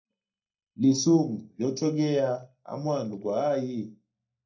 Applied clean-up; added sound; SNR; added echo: neural mask model DeepFilterNet 3.